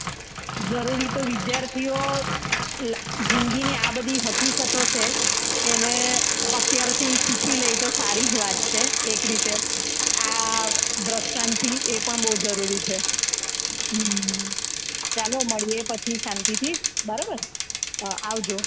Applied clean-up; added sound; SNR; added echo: none; Bicycle; -5 dB; none.